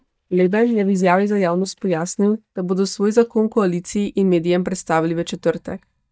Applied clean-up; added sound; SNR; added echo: neural mask model DeepFilterNet 3.